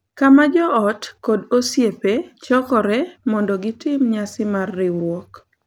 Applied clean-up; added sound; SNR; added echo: none; none; none; none.